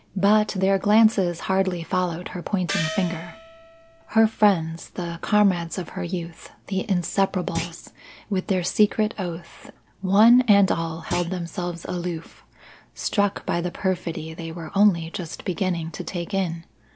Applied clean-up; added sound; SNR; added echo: none; Gong + Thump, thud; 10 dB; none.